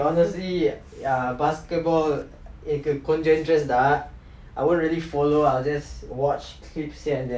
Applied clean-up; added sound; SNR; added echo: none; none; none; none.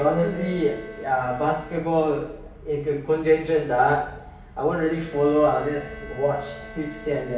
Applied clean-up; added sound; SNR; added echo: none; Bowed string instrument; 20 dB; reverberation time 0.9 s.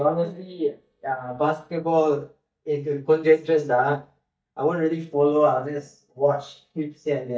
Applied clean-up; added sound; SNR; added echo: neural mask model DeepFilterNet 3.